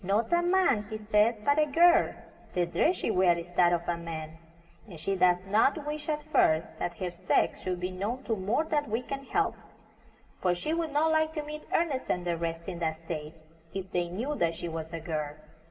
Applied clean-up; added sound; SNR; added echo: none; none; none; reverberation time 2.5 s.